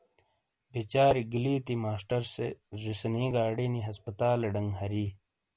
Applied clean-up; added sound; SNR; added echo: none; none; none; none.